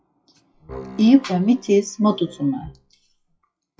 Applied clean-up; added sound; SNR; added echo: classical method WPE with log-MMSE.